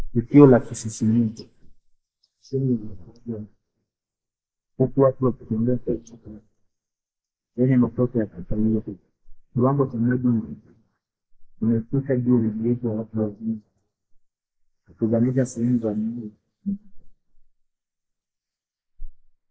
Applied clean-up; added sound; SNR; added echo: neural mask model Resemble Enhance denoiser.